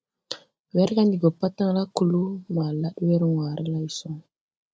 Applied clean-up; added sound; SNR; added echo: none; none; none; none.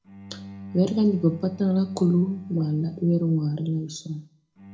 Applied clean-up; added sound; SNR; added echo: none; Bowed string instrument; 18 dB; reverberation time 0.3 s.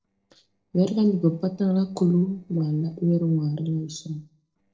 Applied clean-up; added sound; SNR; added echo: neural separator model SepFormer DNS4.